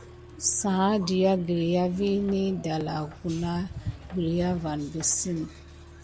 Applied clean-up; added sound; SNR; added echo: none; Accelerating, revving, vroom; 19 dB; none.